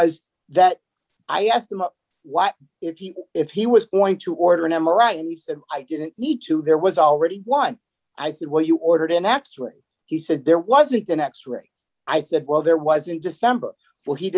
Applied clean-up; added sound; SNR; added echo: none; none; none; none.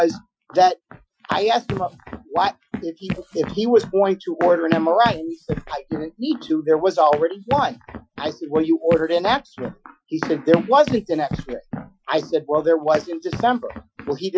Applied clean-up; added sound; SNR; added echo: classical method Wiener filter.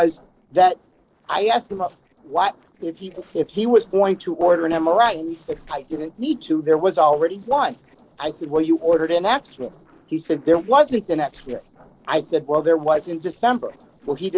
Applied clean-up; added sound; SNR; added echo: neural separator model SepFormer DNS4.